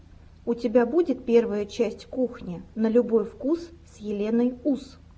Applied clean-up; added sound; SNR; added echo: none; none; none; none.